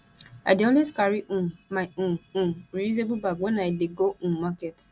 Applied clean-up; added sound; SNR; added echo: none; none; none; none.